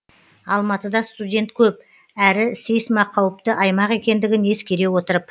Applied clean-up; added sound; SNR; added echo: none; none; none; none.